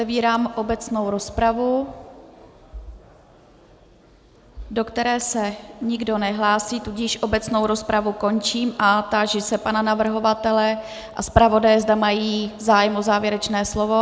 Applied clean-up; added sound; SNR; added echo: none; none; none; none.